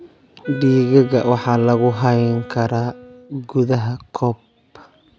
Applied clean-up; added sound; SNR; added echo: none; Wind instrument, woodwind instrument; 17 dB; none.